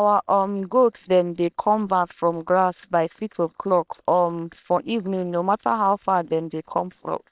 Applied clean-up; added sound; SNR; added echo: neural separator model SepFormer WHAM!.